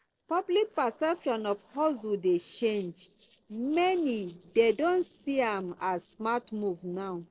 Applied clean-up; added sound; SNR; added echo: neural separator model SepFormer DNS4.